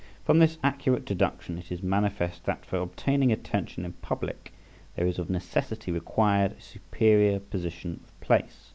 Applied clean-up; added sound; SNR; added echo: none; none; none; none.